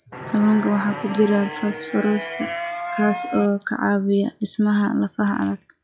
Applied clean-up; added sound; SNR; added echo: classical method log-MMSE.